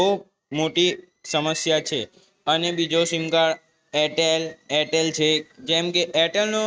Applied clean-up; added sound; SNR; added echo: neural mask model RNNoise.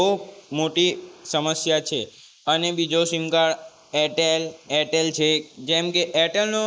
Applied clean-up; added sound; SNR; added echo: neural mask model Resemble Enhance denoiser.